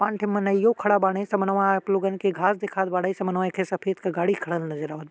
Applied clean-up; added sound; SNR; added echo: none; none; none; none.